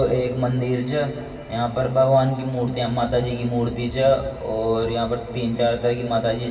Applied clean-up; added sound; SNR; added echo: none; none; none; reverberation time 2.3 s.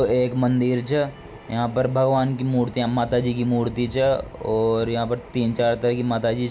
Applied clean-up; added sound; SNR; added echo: none; none; none; none.